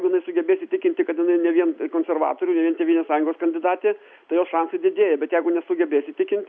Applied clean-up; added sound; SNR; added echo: none; none; none; none.